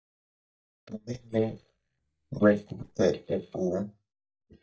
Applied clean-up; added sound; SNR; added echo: neural mask model DeepFilterNet 3.